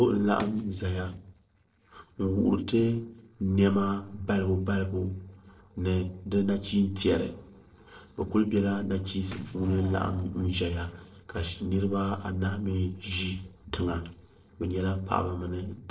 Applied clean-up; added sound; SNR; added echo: neural separator model SepFormer DNS4.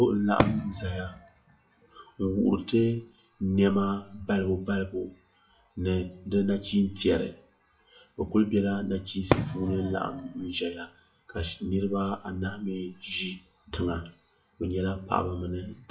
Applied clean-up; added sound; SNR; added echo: classical method WPE with log-MMSE.